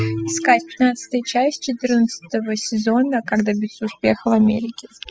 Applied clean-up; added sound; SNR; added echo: classical method spectral subtraction.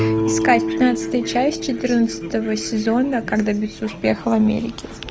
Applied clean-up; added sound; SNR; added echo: none; Guitar; 6 dB; none.